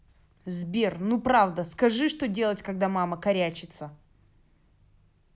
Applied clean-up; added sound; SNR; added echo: none; none; none; none.